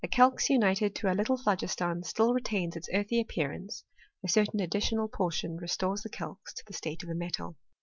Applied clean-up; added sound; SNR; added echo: none; none; none; none.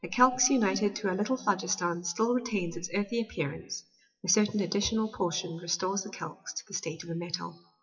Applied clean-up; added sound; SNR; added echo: classical method WPE with log-MMSE.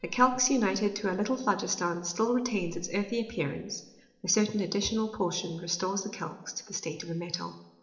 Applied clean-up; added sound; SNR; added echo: neural separator model SepFormer DNS4.